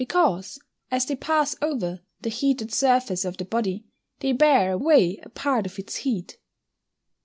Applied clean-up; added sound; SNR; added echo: none; none; none; none.